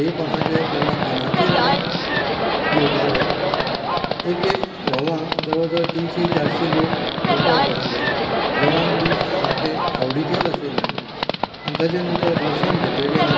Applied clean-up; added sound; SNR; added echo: none; Livestock, farm animals, working animals; -3 dB; reverberation time 2.3 s.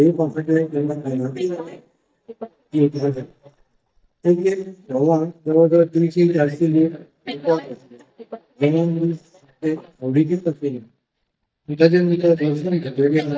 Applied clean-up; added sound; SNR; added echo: neural mask model DeepFilterNet 3.